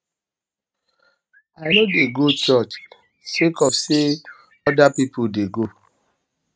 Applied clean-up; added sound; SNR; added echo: neural mask model RNNoise.